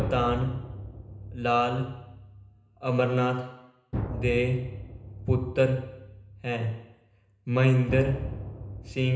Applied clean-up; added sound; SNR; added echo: none; Drum; 10 dB; reverberation time 0.9 s.